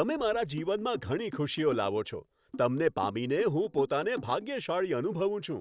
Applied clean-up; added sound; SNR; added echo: none; Drum; 16 dB; none.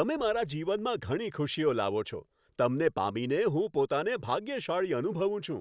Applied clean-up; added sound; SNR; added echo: none; none; none; none.